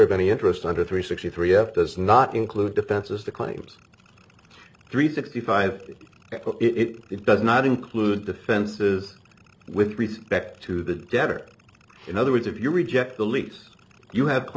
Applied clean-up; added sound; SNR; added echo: none; none; none; none.